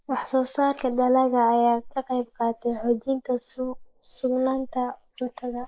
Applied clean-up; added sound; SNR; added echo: neural mask model Resemble Enhance denoiser.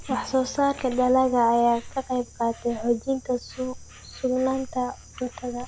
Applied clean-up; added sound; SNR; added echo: none; Insect + Organ; 17 dB; none.